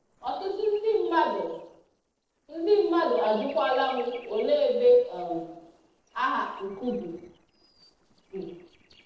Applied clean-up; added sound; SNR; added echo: neural separator model SepFormer DNS4.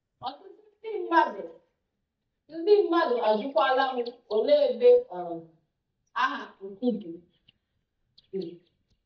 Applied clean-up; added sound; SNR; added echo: neural mask model DeepFilterNet 3.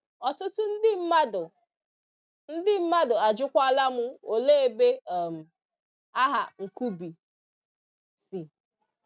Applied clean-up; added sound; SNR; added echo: none; none; none; none.